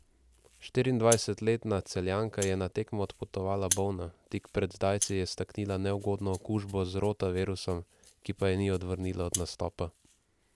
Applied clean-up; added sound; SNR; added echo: none; Rattle (instrument); 10 dB; none.